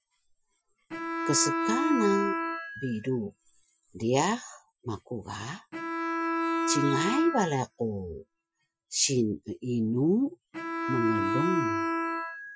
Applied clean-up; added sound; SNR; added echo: classical method Wiener filter.